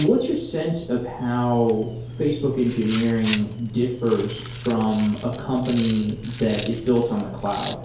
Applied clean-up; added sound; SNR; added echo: none; Rattle; 11 dB; reverberation time 2.4 s.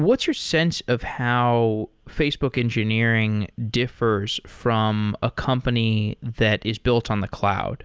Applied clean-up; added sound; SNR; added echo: none; none; none; none.